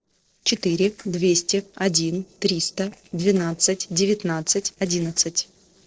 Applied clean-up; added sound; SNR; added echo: neural separator model SepFormer DNS4.